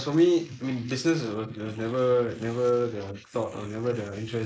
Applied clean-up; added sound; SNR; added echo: neural mask model Resemble Enhance denoiser.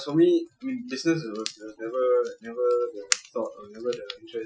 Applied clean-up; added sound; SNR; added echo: classical method Wiener filter.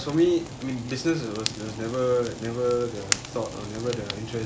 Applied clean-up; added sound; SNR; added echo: none; Fire; 8 dB; none.